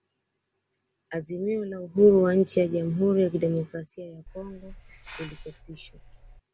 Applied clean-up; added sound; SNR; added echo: none; Hiss; 19 dB; none.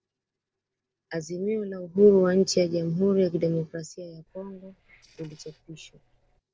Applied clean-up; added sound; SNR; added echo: neural separator model SepFormer DNS4.